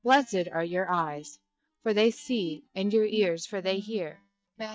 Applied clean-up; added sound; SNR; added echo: neural mask model DeepFilterNet 3.